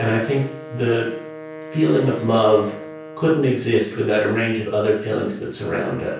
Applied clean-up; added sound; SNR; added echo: none; Wind instrument, woodwind instrument; 16 dB; reverberation time 0.6 s.